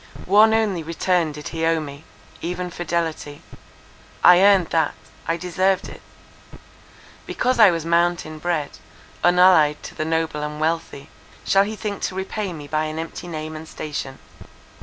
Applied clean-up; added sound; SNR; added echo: none; none; none; none.